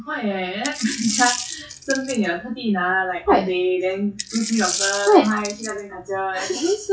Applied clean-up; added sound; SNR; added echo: classical method WPE with log-MMSE.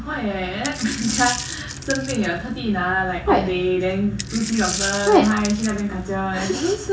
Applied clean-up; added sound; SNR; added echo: none; Coin (dropping); 10 dB; reverberation time 0.4 s.